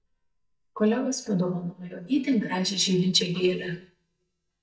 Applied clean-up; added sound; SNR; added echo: neural mask model DeepFilterNet 3.